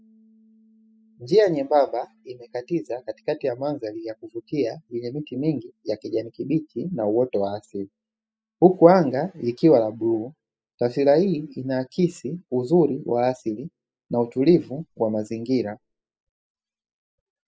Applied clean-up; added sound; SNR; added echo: classical method spectral subtraction.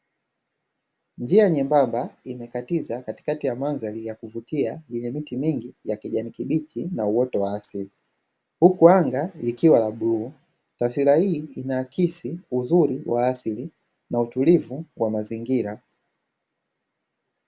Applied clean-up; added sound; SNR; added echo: none; none; none; none.